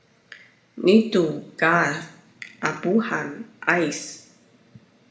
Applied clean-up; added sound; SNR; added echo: none; none; none; reverberation time 0.6 s.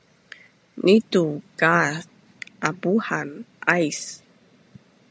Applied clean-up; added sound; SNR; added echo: none; none; none; none.